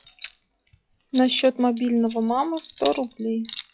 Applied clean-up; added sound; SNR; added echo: classical method log-MMSE.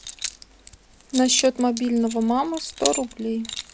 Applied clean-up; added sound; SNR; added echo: none; Keys jangling; 10 dB; none.